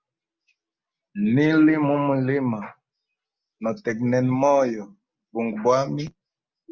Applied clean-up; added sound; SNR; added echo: none; none; none; none.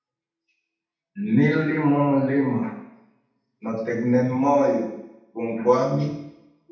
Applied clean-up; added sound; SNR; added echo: none; none; none; reverberation time 0.8 s.